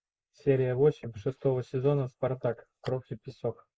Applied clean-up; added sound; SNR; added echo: neural mask model Resemble Enhance denoiser.